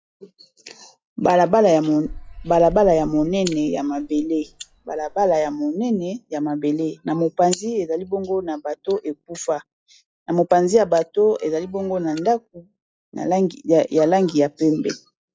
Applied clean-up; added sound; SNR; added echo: classical method log-MMSE.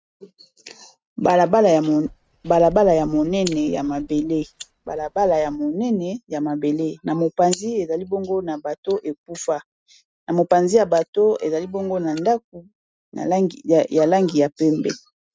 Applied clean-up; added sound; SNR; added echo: neural mask model RNNoise.